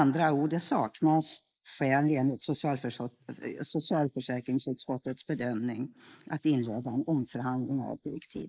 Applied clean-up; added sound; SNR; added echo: neural mask model Resemble Enhance denoiser.